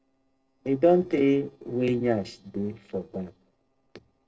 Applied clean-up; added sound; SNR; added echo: neural separator model SepFormer DNS4.